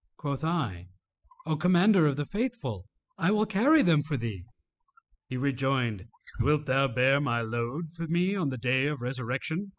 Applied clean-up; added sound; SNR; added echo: classical method spectral subtraction.